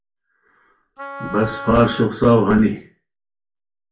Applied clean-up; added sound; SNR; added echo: none; Wind instrument, woodwind instrument; 13 dB; reverberation time 0.3 s.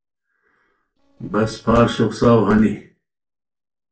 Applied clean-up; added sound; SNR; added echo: neural separator model SepFormer DNS4.